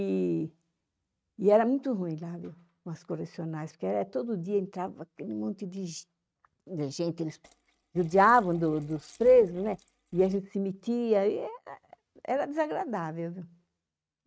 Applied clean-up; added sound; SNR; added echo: neural mask model RNNoise.